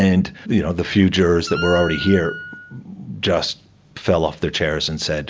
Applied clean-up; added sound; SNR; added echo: none; Wind instrument, woodwind instrument; 10 dB; none.